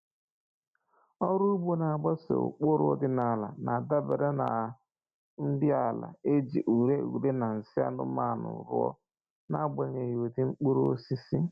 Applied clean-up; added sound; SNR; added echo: none; none; none; none.